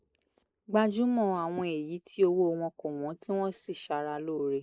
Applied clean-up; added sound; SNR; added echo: neural mask model Resemble Enhance denoiser.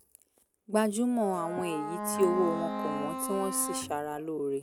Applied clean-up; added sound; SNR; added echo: none; Bowed string instrument + Wind instrument, woodwind instrument; 5 dB; none.